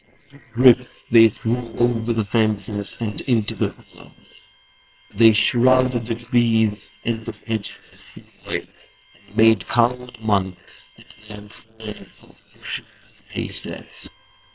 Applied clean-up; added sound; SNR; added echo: neural separator model SepFormer WHAM!.